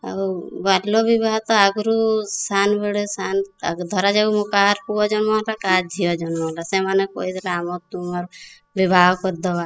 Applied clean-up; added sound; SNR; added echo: classical method spectral subtraction.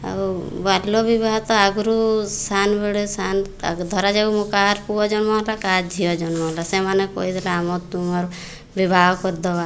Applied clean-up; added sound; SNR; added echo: none; none; none; none.